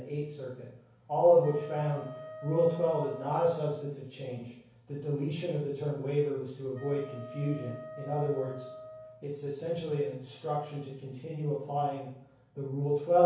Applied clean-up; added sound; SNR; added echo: none; Wind instrument, woodwind instrument; 15 dB; reverberation time 0.6 s.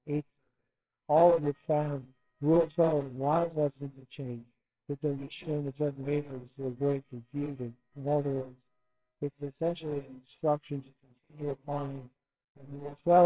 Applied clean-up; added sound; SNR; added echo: neural separator model SepFormer WHAMR!.